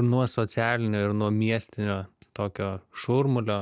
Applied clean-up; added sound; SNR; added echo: none; none; none; none.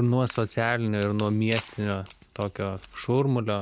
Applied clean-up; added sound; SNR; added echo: none; Wood; 18 dB; none.